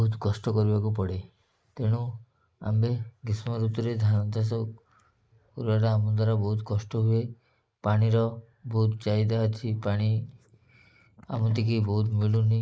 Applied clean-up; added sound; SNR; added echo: neural mask model Resemble Enhance denoiser.